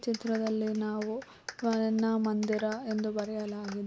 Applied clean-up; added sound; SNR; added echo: none; Clapping; 17 dB; none.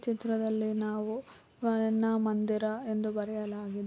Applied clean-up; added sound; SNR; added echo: none; none; none; none.